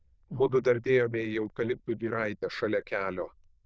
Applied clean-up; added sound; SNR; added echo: neural diffusion model UNIVERSE++.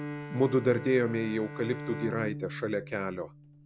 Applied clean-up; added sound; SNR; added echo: none; Bowed string instrument; 10 dB; none.